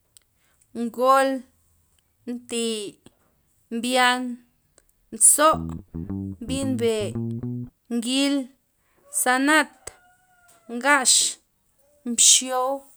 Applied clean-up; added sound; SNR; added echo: none; Guitar; 7 dB; none.